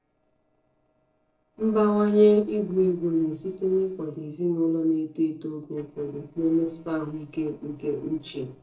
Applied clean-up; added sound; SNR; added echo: neural separator model SepFormer DNS4.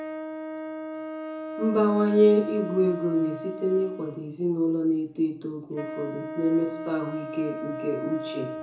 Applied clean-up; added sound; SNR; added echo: none; Wind instrument, woodwind instrument; 9 dB; reverberation time 0.6 s.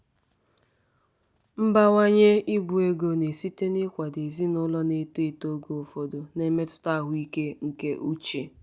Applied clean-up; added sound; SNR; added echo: none; none; none; none.